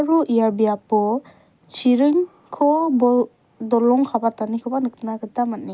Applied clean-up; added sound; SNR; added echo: none; none; none; none.